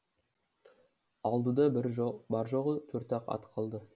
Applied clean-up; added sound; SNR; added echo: none; none; none; none.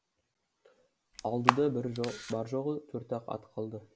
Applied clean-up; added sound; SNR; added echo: none; Camera; -1 dB; none.